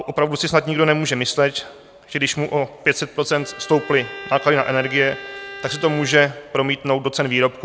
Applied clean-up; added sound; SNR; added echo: none; Bowed string instrument; 15 dB; none.